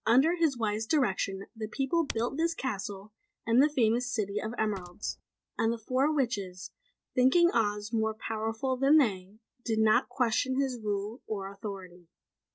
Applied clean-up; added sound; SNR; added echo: neural separator model SepFormer DNS4.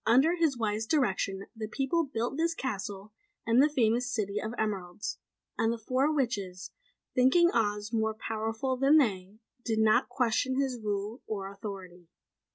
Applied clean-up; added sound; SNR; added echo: none; none; none; none.